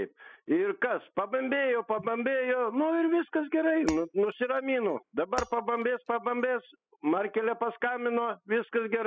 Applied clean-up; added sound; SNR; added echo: classical method spectral subtraction.